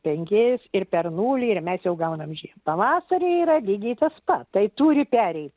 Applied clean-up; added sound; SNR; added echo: none; none; none; none.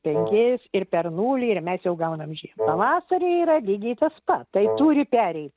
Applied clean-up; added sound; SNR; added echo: neural mask model RNNoise.